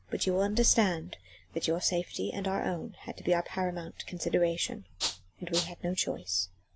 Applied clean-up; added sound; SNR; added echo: none; Rattle (instrument); 3 dB; none.